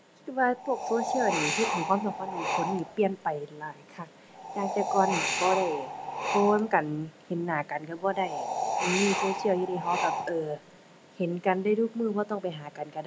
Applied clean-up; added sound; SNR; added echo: none; Wind; 2 dB; none.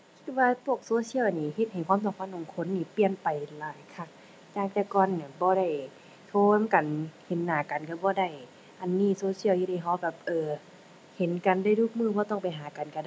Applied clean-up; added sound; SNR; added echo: none; none; none; none.